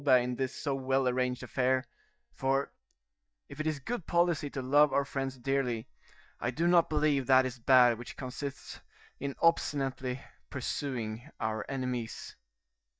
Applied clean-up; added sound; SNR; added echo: neural mask model DeepFilterNet 3.